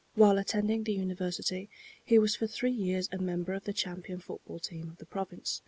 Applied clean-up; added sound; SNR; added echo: none; none; none; none.